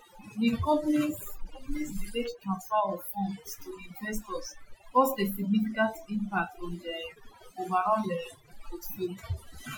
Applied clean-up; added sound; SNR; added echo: classical method Wiener filter.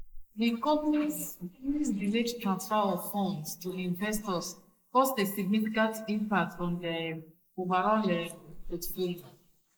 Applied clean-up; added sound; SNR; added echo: neural mask model Resemble Enhance denoiser.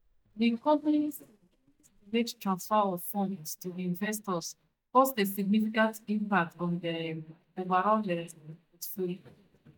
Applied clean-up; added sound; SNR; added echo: neural mask model DeepFilterNet 3.